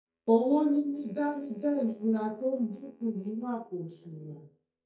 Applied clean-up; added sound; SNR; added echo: neural mask model DeepFilterNet 3.